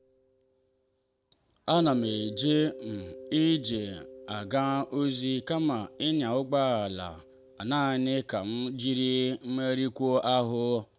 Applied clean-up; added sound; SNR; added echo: none; Mallet percussion; 19 dB; none.